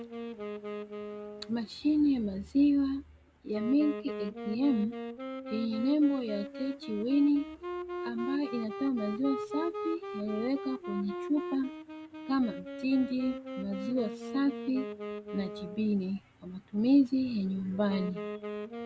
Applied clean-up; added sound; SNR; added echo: none; Wind instrument, woodwind instrument; 9 dB; none.